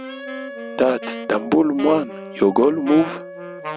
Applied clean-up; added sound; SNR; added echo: none; Wind instrument, woodwind instrument + Wind instrument, woodwind instrument; 11 dB; none.